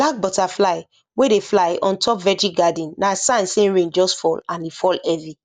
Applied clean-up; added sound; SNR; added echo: none; none; none; none.